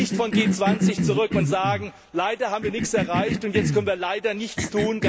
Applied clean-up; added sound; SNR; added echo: none; Cough; 1 dB; none.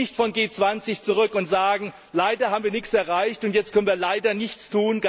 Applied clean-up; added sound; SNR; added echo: none; none; none; none.